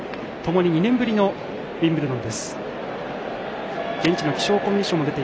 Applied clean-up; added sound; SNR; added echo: none; none; none; none.